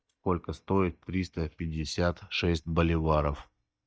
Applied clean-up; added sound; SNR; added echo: neural mask model DeepFilterNet 3.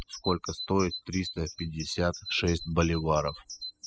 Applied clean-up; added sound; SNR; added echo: classical method spectral subtraction.